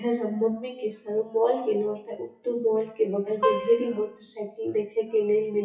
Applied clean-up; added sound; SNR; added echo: classical method WPE with log-MMSE.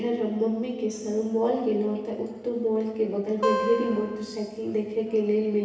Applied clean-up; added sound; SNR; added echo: none; Acoustic guitar; 4 dB; reverberation time 1.2 s.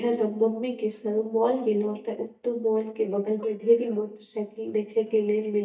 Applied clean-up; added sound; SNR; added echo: neural mask model DeepFilterNet 3.